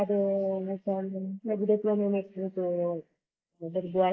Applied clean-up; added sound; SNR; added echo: neural mask model Resemble Enhance denoiser.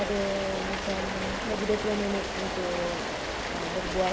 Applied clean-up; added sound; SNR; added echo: none; Rain; 1 dB; none.